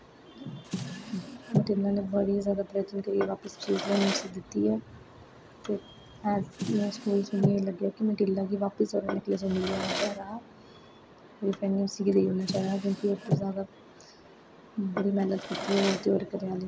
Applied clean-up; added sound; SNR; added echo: none; Drawer open or close; 8 dB; none.